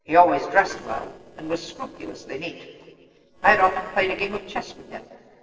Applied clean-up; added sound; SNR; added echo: neural separator model SepFormer DNS4.